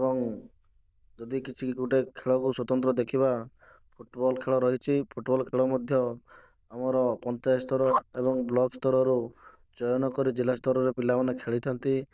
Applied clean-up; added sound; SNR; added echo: neural diffusion model UNIVERSE++.